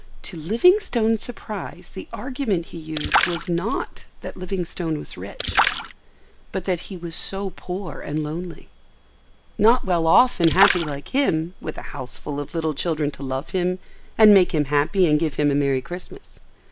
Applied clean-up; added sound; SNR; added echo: none; Splash, splatter; 4 dB; none.